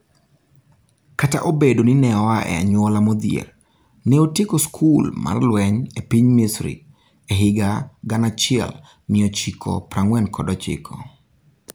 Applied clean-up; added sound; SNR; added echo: none; none; none; none.